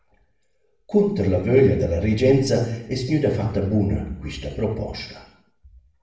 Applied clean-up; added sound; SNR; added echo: none; none; none; reverberation time 0.7 s.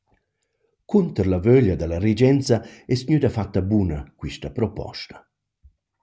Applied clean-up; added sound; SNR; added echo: none; none; none; none.